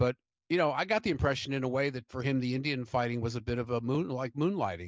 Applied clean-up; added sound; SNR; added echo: none; none; none; none.